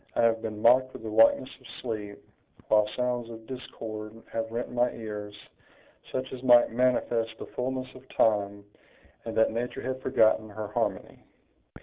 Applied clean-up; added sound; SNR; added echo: none; none; none; none.